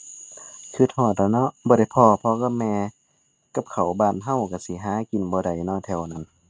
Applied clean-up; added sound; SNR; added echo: neural mask model RNNoise.